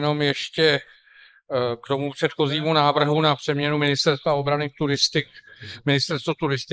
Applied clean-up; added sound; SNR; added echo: neural mask model Resemble Enhance denoiser.